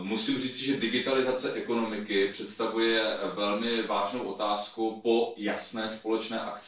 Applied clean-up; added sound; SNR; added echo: none; none; none; reverberation time 0.3 s.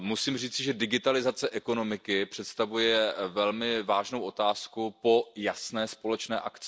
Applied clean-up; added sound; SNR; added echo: none; none; none; none.